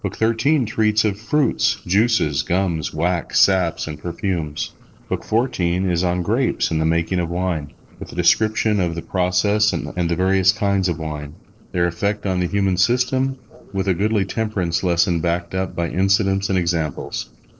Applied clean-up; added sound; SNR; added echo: neural separator model SepFormer DNS4.